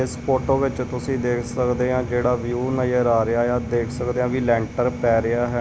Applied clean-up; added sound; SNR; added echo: none; Boat, Water vehicle; 9 dB; none.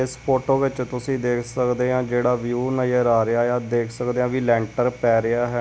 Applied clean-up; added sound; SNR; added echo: none; none; none; none.